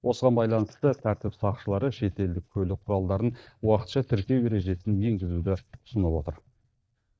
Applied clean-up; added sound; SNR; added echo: neural mask model DeepFilterNet 3.